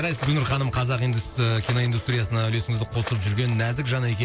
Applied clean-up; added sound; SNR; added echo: none; Musical instrument + Water / Splash, splatter; 17 dB; none.